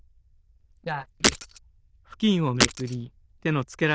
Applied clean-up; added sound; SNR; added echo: neural diffusion model UNIVERSE++.